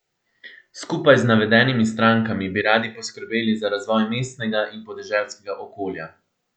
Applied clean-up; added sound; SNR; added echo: none; none; none; none.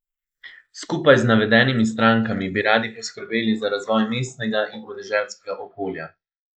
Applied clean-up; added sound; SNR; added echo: neural mask model Resemble Enhance denoiser.